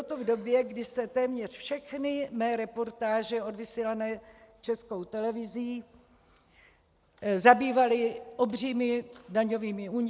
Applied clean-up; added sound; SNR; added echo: none; none; none; none.